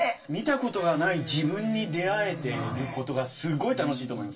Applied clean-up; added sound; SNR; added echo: none; Electric guitar; 12 dB; reverberation time 0.2 s.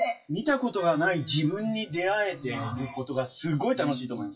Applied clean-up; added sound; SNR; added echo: classical method WPE with log-MMSE.